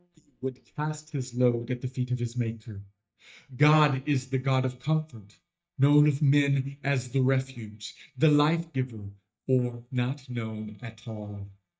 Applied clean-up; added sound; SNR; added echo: neural mask model DeepFilterNet 3.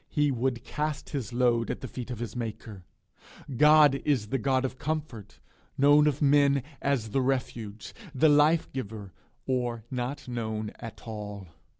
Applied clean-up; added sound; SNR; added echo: none; none; none; none.